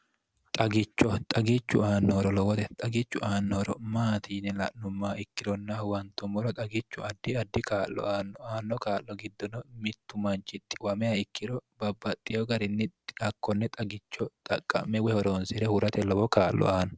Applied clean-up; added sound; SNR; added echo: none; none; none; none.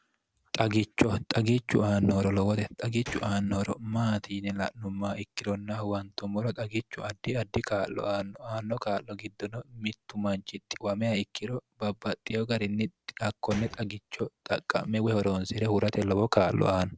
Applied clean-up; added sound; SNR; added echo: none; Gunshot, gunfire; 18 dB; none.